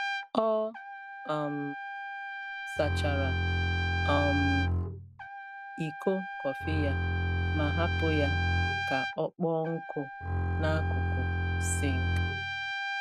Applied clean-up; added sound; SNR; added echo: none; Bowed string instrument + Trumpet; -3 dB; none.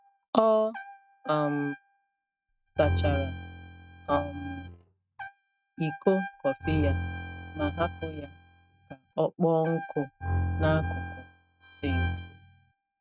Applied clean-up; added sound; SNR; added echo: neural mask model RNNoise.